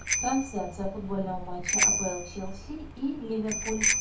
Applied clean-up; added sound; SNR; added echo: none; Bicycle bell; -1 dB; reverberation time 0.2 s.